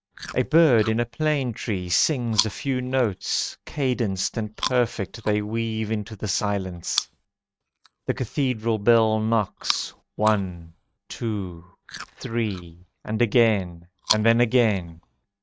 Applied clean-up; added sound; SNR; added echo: neural mask model RNNoise.